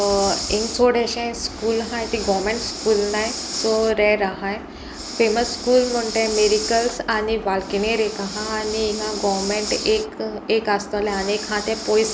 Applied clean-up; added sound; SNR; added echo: none; Breathing; 10 dB; none.